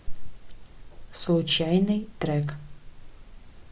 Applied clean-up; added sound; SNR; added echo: none; none; none; none.